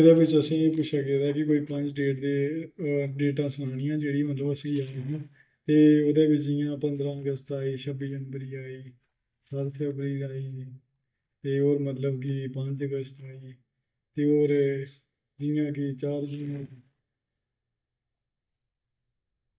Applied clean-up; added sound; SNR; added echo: neural mask model DeepFilterNet 3.